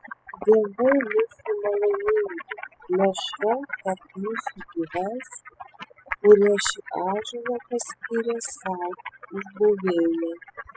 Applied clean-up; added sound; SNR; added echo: classical method spectral subtraction.